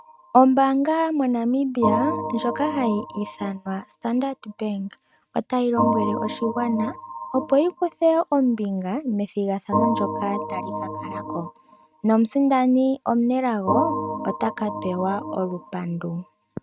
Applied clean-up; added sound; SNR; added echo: neural mask model RNNoise.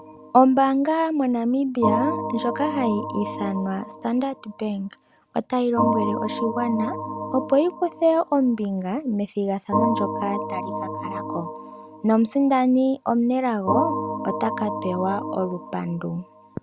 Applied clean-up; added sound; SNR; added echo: none; Organ; 7 dB; none.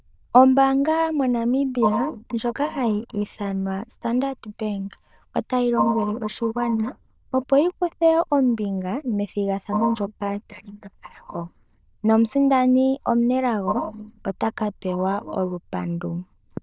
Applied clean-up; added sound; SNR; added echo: neural diffusion model UNIVERSE++.